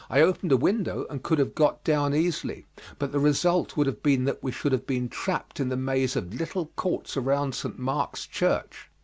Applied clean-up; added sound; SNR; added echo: none; none; none; none.